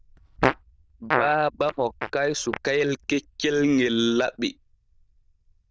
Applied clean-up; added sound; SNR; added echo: neural diffusion model UNIVERSE++.